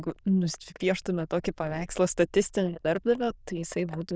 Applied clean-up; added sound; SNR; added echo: neural diffusion model UNIVERSE++.